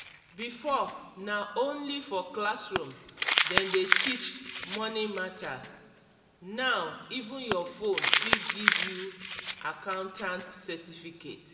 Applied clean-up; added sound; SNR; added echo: none; Crumpling, crinkling; -2 dB; reverberation time 1.7 s.